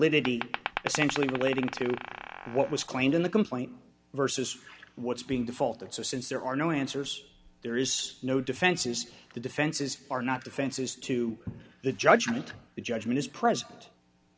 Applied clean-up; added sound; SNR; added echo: none; Glass; 8 dB; none.